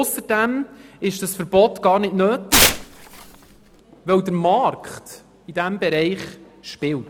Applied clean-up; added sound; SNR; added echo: none; Tearing; -1 dB; none.